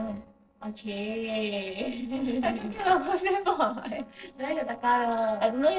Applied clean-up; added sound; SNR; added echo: neural separator model SepFormer DNS4.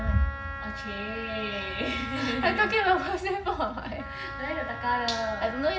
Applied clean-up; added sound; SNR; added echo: none; Wind instrument, woodwind instrument; 9 dB; reverberation time 0.4 s.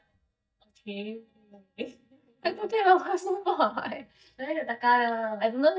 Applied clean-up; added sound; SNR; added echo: neural mask model DeepFilterNet 3.